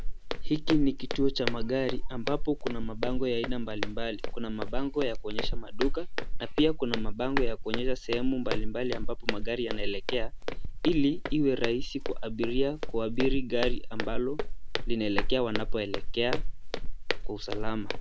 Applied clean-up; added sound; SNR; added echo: none; Walk, footsteps; -3 dB; none.